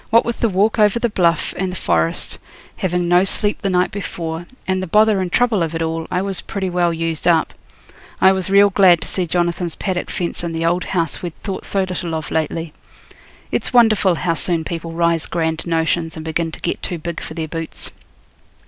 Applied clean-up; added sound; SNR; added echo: none; none; none; none.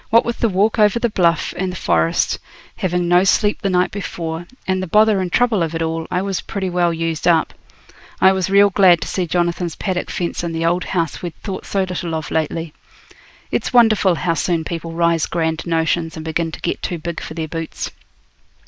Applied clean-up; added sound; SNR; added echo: neural mask model Resemble Enhance denoiser.